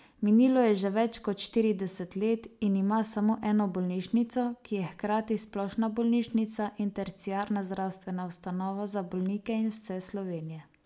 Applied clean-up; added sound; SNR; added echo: none; none; none; none.